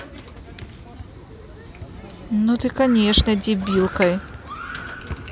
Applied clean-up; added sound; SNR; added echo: none; Sliding door / Train; 19 dB; none.